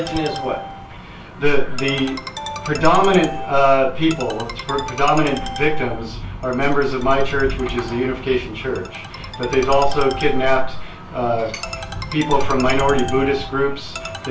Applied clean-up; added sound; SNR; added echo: none; Ringtone; 13 dB; reverberation time 0.3 s.